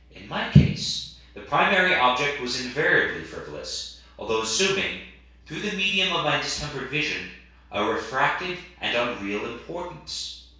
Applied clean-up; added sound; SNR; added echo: none; none; none; reverberation time 0.6 s.